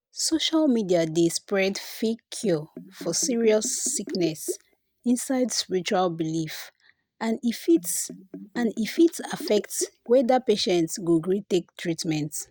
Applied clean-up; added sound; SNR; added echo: neural mask model DeepFilterNet 3.